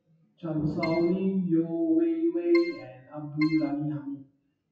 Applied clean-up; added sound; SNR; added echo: classical method WPE with log-MMSE.